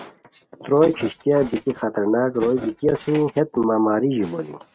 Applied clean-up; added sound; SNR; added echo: neural mask model RNNoise.